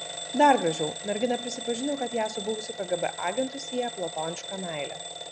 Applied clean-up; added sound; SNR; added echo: none; Alarm / Bell; 8 dB; none.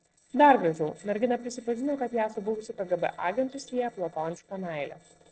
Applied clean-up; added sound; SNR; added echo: neural separator model SepFormer DNS4.